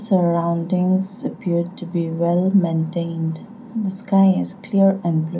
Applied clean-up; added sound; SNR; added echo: none; none; none; reverberation time 0.3 s.